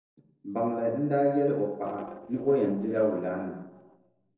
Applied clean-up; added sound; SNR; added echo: neural separator model SepFormer DNS4.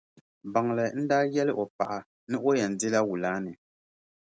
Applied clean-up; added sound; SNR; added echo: none; none; none; none.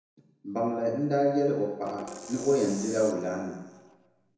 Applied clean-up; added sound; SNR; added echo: none; Percussion; 16 dB; reverberation time 1.0 s.